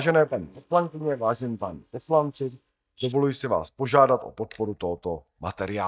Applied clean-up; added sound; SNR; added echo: neural mask model DeepFilterNet 3.